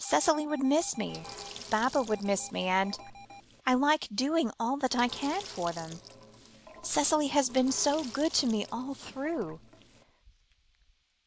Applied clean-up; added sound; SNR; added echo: none; Sink (filling or washing) + Alarm; 16 dB; none.